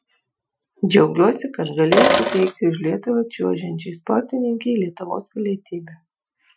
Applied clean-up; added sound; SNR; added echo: classical method Wiener filter.